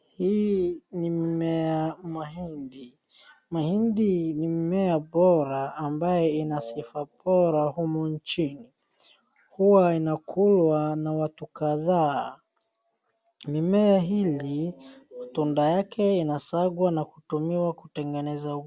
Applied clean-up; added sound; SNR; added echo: none; none; none; none.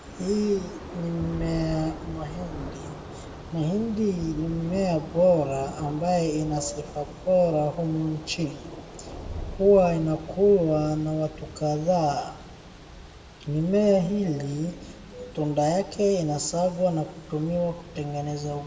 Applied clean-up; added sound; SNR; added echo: none; Thunder / Rain; 14 dB; reverberation time 1.0 s.